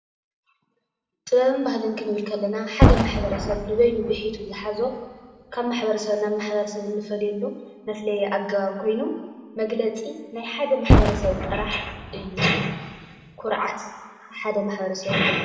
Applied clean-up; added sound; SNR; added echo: none; Boom; -1 dB; reverberation time 1.6 s.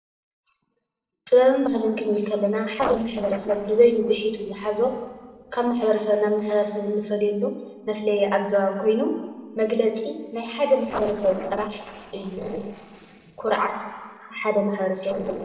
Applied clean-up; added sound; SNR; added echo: neural separator model SepFormer DNS4.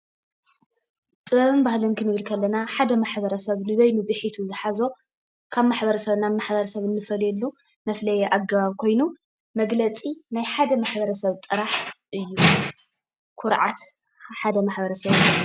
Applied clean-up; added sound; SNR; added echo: none; none; none; none.